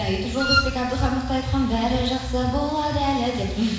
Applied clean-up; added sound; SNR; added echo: none; Wind instrument, woodwind instrument; 1 dB; reverberation time 1.0 s.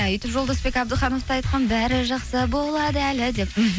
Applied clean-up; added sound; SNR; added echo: none; none; none; none.